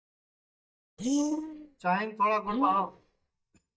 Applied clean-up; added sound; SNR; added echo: neural mask model DeepFilterNet 3.